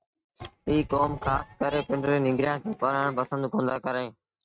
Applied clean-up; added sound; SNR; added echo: neural mask model RNNoise.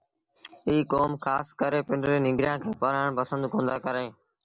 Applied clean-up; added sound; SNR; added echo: none; none; none; none.